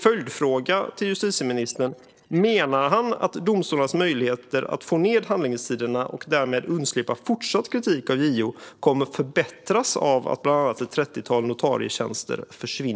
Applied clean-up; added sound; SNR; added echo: neural separator model SepFormer DNS4.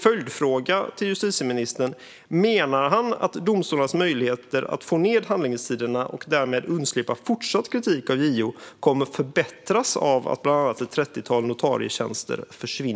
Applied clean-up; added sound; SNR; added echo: none; none; none; none.